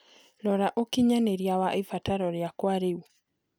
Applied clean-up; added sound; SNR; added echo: none; none; none; none.